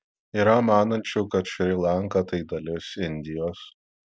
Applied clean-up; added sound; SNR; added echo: none; none; none; none.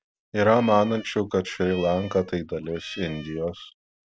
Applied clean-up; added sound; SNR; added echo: none; Cat; 19 dB; none.